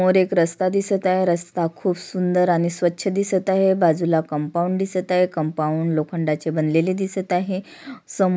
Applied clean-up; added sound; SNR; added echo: none; none; none; none.